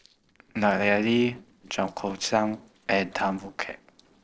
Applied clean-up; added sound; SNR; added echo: neural separator model SepFormer DNS4.